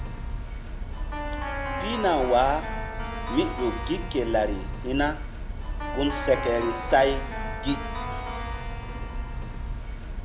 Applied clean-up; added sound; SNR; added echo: none; Keyboard (musical); 3 dB; none.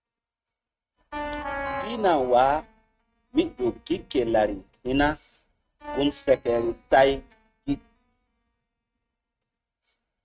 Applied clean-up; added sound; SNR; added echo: neural mask model RNNoise.